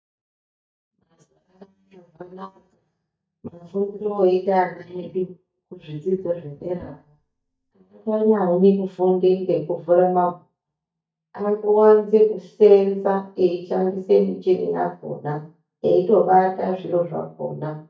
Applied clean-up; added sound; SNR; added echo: neural mask model DeepFilterNet 3.